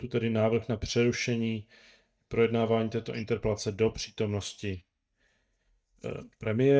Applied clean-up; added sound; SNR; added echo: neural mask model DeepFilterNet 3.